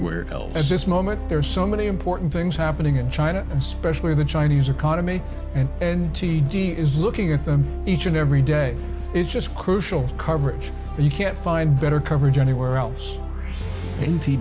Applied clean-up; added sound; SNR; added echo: none; none; none; none.